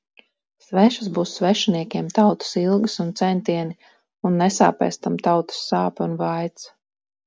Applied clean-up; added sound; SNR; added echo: none; none; none; none.